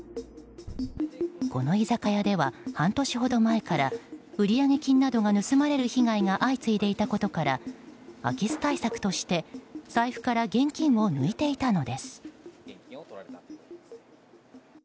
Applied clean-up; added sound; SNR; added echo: none; none; none; none.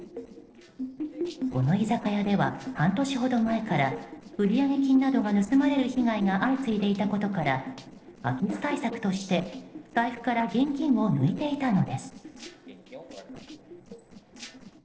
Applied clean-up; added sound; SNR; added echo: neural separator model SepFormer DNS4.